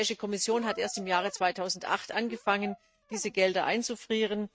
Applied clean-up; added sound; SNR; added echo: neural mask model RNNoise.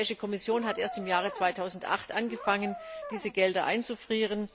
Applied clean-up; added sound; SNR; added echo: none; Brass instrument; 12 dB; none.